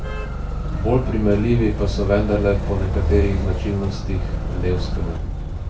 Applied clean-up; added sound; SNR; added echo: none; Motor vehicle (road); 1 dB; reverberation time 0.3 s.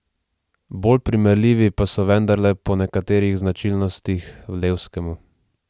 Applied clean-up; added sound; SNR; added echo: none; none; none; none.